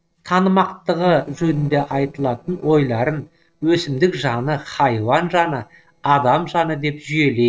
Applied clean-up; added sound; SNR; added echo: neural separator model SepFormer DNS4.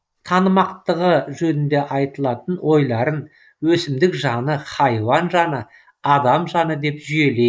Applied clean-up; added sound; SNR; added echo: neural mask model Resemble Enhance denoiser.